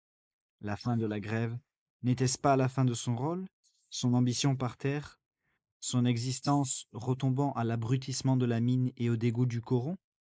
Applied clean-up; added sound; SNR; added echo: neural mask model Resemble Enhance denoiser.